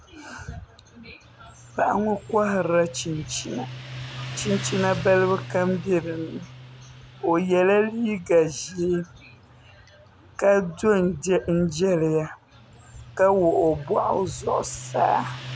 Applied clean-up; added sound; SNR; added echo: none; Motorcycle; 15 dB; none.